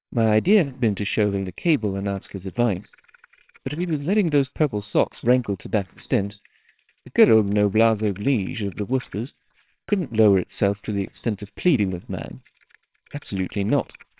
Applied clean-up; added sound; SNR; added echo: neural separator model SepFormer WHAMR!.